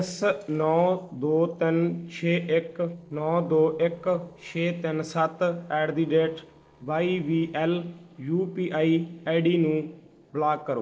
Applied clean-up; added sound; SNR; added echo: neural separator model SepFormer DNS4.